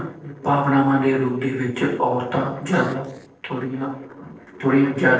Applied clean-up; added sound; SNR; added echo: neural separator model SepFormer DNS4.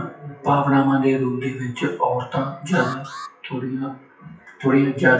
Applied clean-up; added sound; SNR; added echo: classical method WPE with log-MMSE.